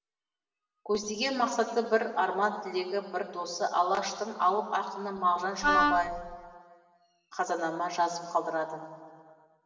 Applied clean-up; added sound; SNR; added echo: none; Wind instrument, woodwind instrument; -3 dB; reverberation time 1.9 s.